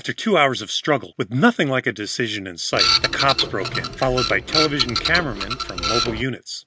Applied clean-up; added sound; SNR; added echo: none; Printer; 1 dB; none.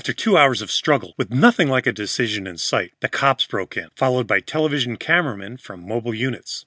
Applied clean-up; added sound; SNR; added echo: none; none; none; none.